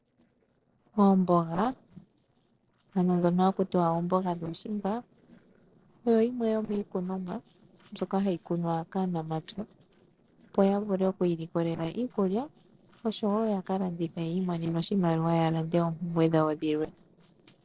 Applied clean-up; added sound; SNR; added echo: neural separator model SepFormer DNS4.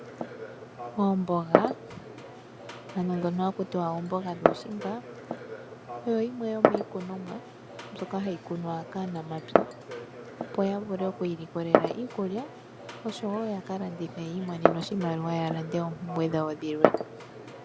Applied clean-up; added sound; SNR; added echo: none; Glass; -1 dB; none.